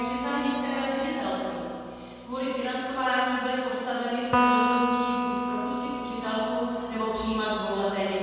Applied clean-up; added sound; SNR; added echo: none; Electric guitar; 1 dB; reverberation time 2.0 s.